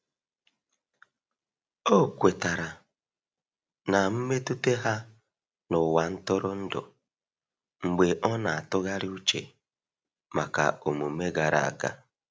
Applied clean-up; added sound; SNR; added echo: none; none; none; none.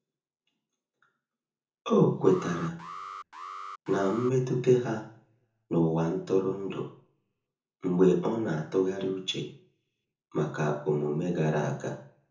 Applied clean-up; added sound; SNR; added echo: none; Alarm; 14 dB; reverberation time 0.6 s.